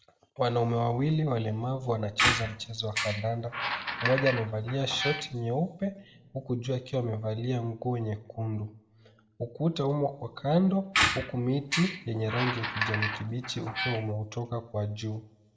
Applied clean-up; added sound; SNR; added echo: none; Squeak; 1 dB; reverberation time 0.9 s.